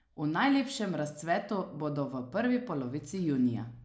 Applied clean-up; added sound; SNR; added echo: none; none; none; none.